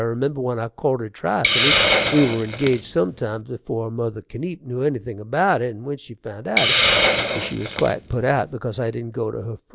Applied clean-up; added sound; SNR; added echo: none; Hiss; 0 dB; none.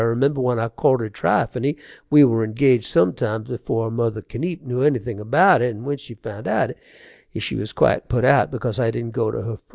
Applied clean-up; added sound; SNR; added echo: none; none; none; none.